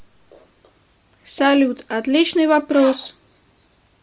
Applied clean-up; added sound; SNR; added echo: none; none; none; none.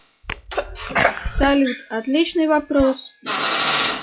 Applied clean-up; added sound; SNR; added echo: classical method log-MMSE.